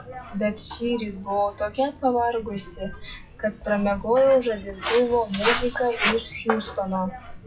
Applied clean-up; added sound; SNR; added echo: classical method WPE with log-MMSE.